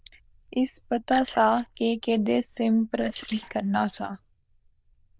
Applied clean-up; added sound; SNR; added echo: neural diffusion model UNIVERSE++.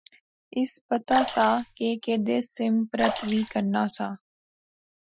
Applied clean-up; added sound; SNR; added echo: classical method Wiener filter.